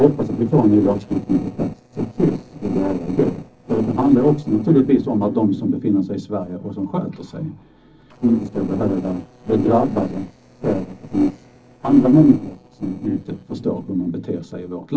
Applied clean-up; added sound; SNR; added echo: neural separator model SepFormer DNS4.